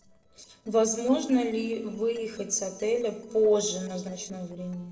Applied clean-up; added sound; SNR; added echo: neural separator model SepFormer DNS4.